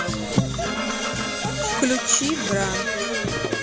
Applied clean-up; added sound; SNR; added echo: none; Brass instrument / Percussion; -2 dB; none.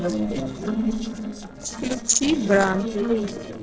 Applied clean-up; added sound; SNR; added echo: neural separator model SepFormer DNS4.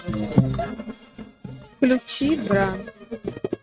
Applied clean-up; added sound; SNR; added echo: neural mask model RNNoise.